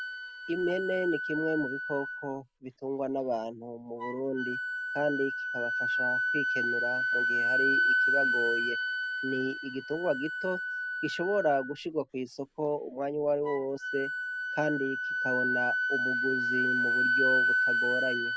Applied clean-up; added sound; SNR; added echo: none; Wind instrument, woodwind instrument; -2 dB; none.